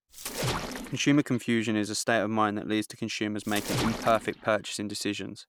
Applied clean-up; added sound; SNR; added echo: none; Splash, splatter; 8 dB; none.